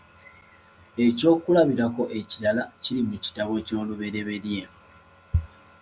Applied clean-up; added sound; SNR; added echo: none; none; none; none.